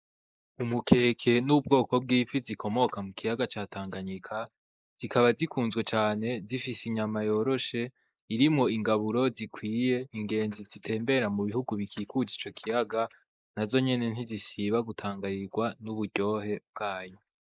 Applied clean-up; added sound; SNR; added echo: neural mask model Resemble Enhance denoiser.